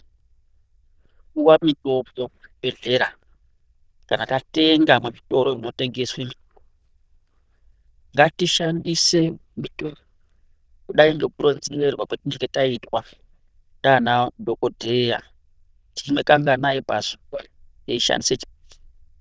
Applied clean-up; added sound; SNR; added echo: neural diffusion model UNIVERSE++.